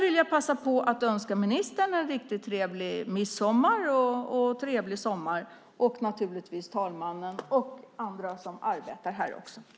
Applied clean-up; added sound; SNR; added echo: none; none; none; none.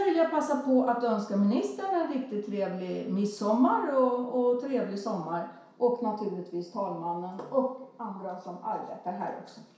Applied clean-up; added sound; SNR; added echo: none; none; none; reverberation time 0.6 s.